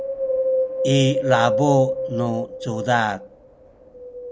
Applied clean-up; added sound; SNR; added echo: none; Wind; 1 dB; none.